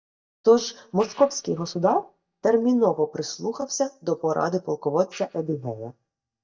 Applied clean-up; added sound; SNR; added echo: neural mask model DeepFilterNet 3.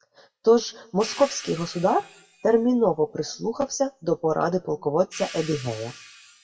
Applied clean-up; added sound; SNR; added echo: classical method WPE with log-MMSE.